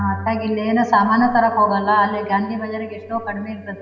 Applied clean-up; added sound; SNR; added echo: none; Organ; 17 dB; reverberation time 2.2 s.